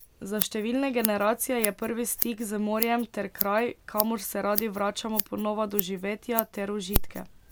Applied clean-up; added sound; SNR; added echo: none; Scissors; 5 dB; none.